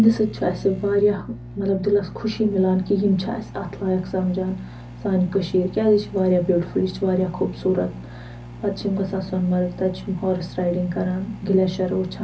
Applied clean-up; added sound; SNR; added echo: none; Microwave oven; 15 dB; reverberation time 0.4 s.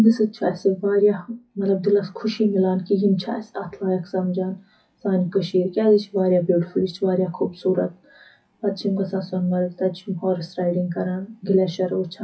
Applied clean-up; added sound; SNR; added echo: classical method WPE with log-MMSE.